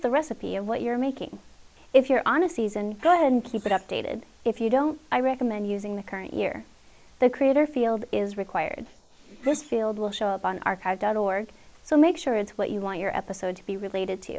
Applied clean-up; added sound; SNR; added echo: neural mask model Resemble Enhance denoiser.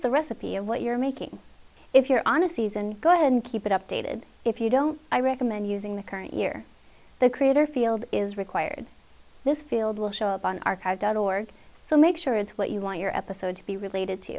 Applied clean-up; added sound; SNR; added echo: none; none; none; none.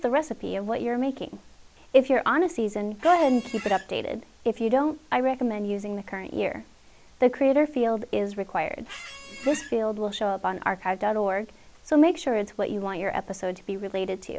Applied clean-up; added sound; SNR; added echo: none; Squeak; 14 dB; none.